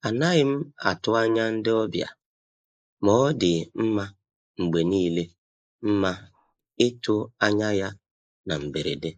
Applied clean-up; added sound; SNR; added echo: neural mask model Resemble Enhance denoiser.